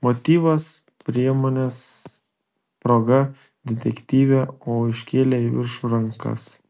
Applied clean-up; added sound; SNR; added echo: none; none; none; none.